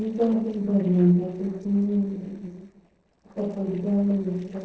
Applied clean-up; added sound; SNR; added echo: neural separator model SepFormer DNS4.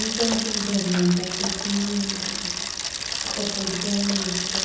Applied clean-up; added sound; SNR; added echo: none; Bicycle; 1 dB; reverberation time 0.9 s.